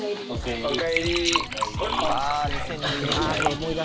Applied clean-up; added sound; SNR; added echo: none; Liquid; 3 dB; none.